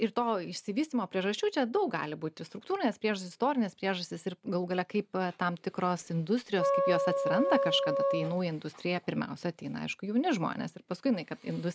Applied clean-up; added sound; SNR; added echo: none; Wind instrument, woodwind instrument; -2 dB; none.